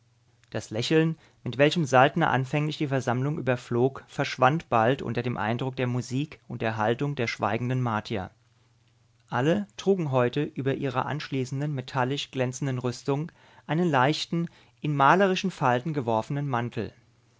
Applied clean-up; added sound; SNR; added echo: none; none; none; none.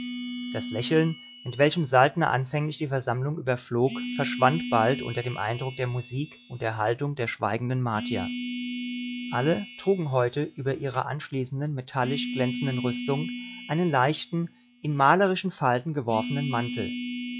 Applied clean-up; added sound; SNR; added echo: classical method log-MMSE.